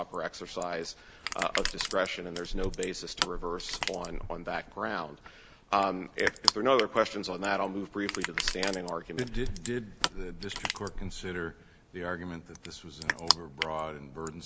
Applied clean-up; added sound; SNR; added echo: none; Crushing; 3 dB; none.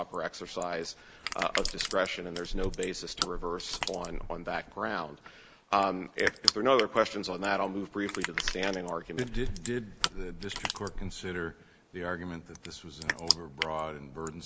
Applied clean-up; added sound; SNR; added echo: neural mask model Resemble Enhance denoiser.